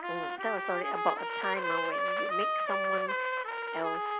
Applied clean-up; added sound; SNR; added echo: none; Trumpet; -4 dB; none.